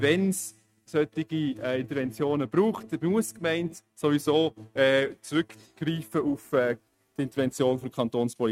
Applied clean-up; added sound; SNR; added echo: neural mask model RNNoise.